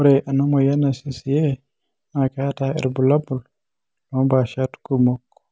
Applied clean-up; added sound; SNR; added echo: none; none; none; none.